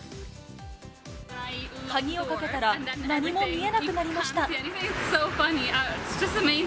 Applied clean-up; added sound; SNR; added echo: none; none; none; none.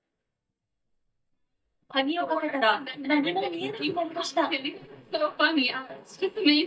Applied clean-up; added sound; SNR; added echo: neural mask model DeepFilterNet 3.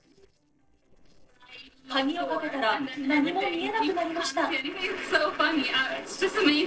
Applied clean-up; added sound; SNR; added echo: neural separator model SepFormer DNS4.